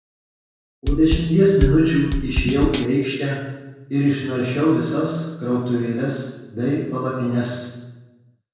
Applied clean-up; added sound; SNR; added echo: none; Drum kit; 3 dB; reverberation time 1.0 s.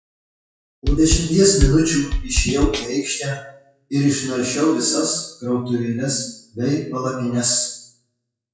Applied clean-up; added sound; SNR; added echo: classical method WPE with log-MMSE.